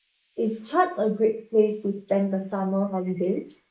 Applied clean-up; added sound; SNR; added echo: neural mask model Resemble Enhance denoiser.